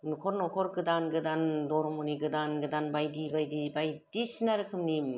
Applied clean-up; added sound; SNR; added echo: none; none; none; none.